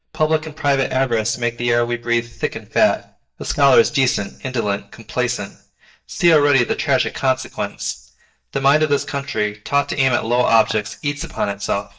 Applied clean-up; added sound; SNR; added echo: neural mask model DeepFilterNet 3.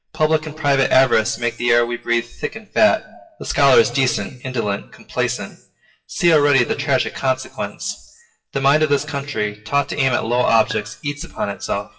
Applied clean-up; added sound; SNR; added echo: classical method WPE with log-MMSE.